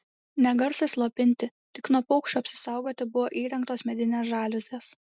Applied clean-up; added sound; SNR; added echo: none; none; none; none.